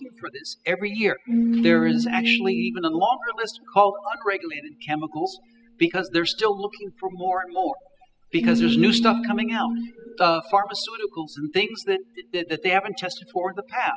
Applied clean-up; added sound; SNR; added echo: classical method spectral subtraction.